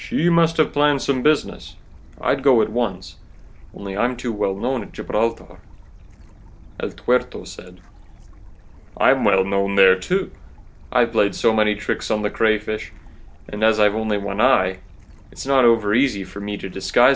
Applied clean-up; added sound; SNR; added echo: none; Stream / Bird; 20 dB; none.